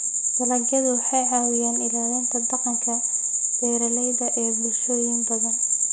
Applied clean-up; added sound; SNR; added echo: none; none; none; none.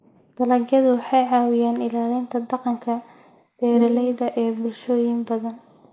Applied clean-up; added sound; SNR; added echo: neural mask model Resemble Enhance denoiser.